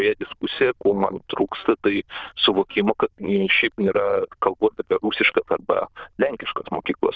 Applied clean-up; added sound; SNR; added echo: neural diffusion model UNIVERSE++.